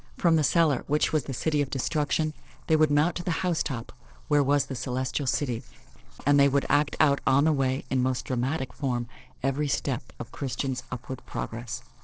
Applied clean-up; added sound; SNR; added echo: neural separator model SepFormer DNS4.